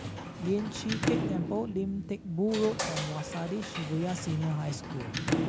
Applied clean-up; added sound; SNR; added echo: none; Sliding door / Slam; 2 dB; none.